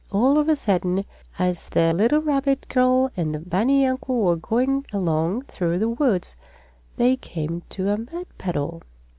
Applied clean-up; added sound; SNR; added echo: none; none; none; none.